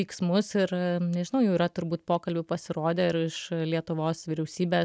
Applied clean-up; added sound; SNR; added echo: none; none; none; none.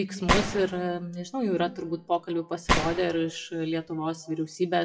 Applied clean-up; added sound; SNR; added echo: classical method WPE with log-MMSE.